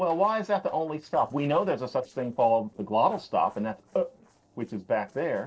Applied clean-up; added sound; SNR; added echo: neural separator model SepFormer DNS4.